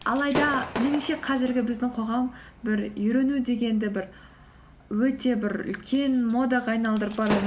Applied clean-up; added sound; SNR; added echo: none; Gunshot, gunfire / Fireworks; 12 dB; none.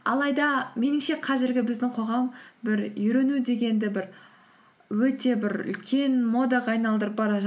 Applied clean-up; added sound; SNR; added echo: none; none; none; none.